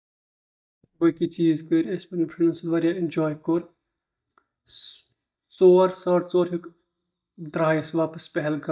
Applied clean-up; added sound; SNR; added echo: neural mask model DeepFilterNet 3.